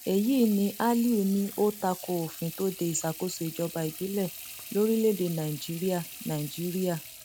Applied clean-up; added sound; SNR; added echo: none; Sink (filling or washing) / Water tap, faucet; 14 dB; none.